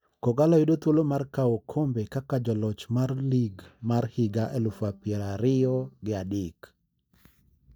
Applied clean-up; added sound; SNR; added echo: neural mask model DeepFilterNet 3.